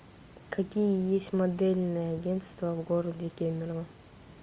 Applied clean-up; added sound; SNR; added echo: none; none; none; none.